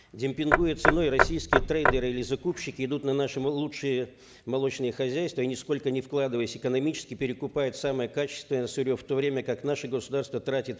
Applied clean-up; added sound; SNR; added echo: none; Knock / Wood; -2 dB; none.